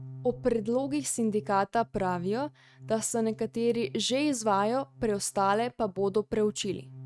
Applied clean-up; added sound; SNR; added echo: neural mask model RNNoise.